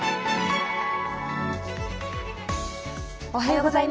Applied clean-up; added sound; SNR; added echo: none; none; none; none.